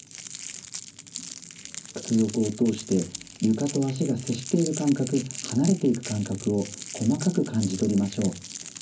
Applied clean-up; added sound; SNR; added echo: none; Crackle; 12 dB; reverberation time 0.4 s.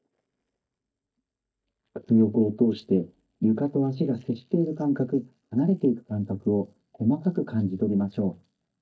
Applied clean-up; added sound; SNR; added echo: neural mask model DeepFilterNet 3.